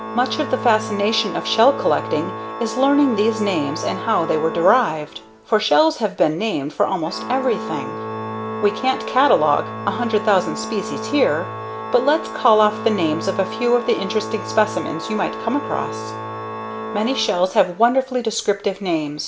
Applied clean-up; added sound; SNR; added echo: none; Organ; 9 dB; none.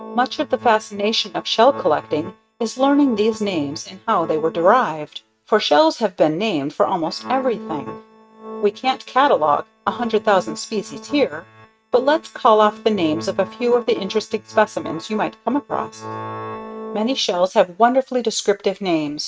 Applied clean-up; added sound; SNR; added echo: neural mask model RNNoise.